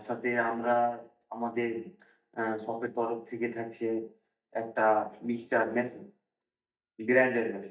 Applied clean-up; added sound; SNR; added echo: neural mask model DeepFilterNet 3.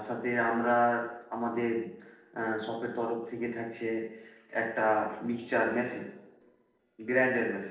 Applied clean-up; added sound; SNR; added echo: neural separator model SepFormer DNS4.